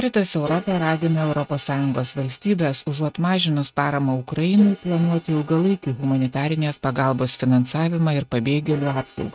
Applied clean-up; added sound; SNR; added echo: neural mask model RNNoise.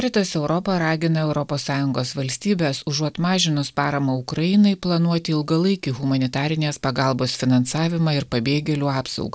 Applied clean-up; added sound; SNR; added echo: none; none; none; none.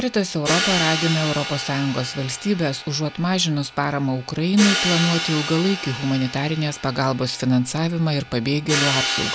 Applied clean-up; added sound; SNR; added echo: none; Hi-hat; 6 dB; none.